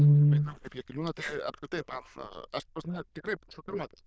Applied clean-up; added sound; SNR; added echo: neural diffusion model UNIVERSE++.